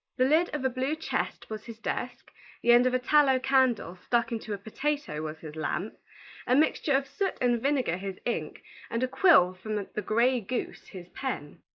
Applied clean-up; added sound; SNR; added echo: neural mask model Resemble Enhance denoiser.